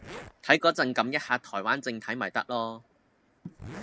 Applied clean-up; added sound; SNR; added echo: none; Zipper (clothing); 20 dB; none.